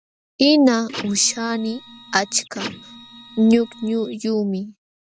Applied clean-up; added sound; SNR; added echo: none; Printer; 16 dB; none.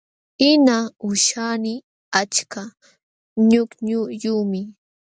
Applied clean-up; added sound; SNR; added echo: none; none; none; none.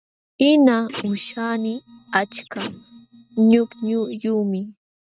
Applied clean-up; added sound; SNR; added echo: neural mask model RNNoise.